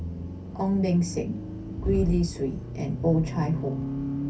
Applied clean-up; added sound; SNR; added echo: none; Accelerating, revving, vroom; 4 dB; reverberation time 0.3 s.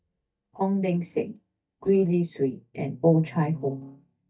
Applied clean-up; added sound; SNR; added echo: neural mask model DeepFilterNet 3.